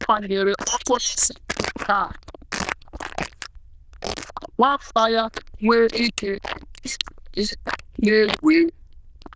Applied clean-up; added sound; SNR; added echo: neural diffusion model UNIVERSE++.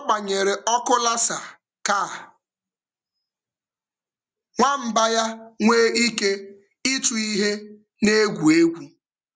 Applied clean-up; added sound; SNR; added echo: none; none; none; none.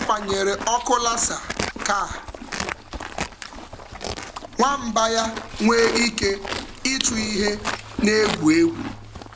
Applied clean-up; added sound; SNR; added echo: none; Livestock, farm animals, working animals; 8 dB; none.